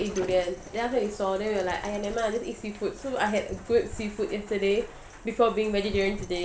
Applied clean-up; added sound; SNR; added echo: none; Dog; 15 dB; none.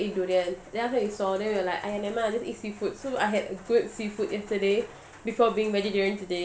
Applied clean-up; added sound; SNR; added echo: none; none; none; none.